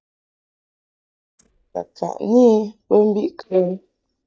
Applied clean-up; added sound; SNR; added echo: neural mask model DeepFilterNet 3.